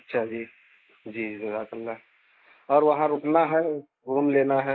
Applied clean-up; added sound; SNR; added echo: neural mask model Resemble Enhance denoiser.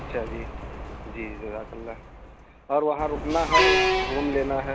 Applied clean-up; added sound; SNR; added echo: none; Truck; -2 dB; none.